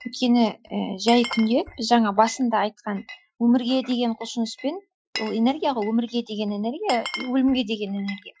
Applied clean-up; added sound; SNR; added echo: classical method Wiener filter.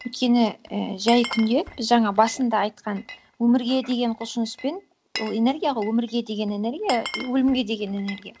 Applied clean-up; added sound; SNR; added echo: none; Glass; 16 dB; none.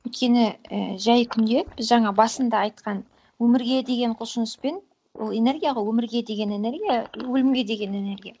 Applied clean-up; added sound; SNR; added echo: neural mask model Resemble Enhance denoiser.